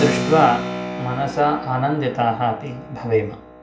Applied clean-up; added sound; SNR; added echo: none; Keyboard (musical); 7 dB; reverberation time 0.4 s.